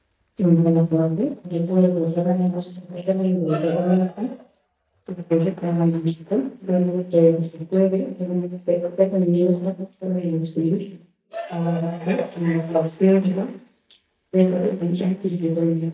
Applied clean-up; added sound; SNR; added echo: neural mask model DeepFilterNet 3.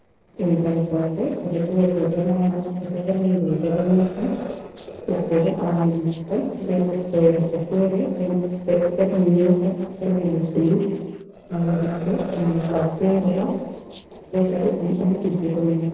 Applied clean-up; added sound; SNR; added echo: neural separator model SepFormer DNS4.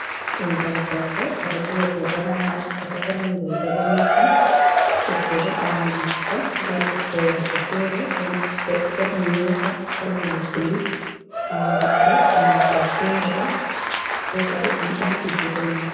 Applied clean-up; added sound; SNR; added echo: none; Applause / Crowd / Cheering; -3 dB; reverberation time 1.2 s.